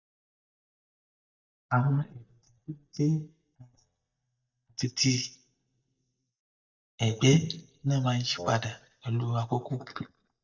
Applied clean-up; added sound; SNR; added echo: neural mask model DeepFilterNet 3.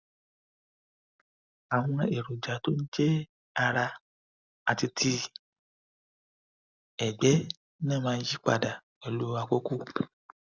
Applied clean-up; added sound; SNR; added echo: none; none; none; none.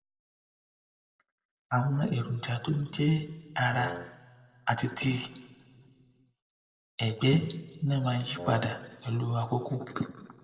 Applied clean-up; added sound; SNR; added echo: none; Wind instrument, woodwind instrument; 11 dB; reverberation time 1.3 s.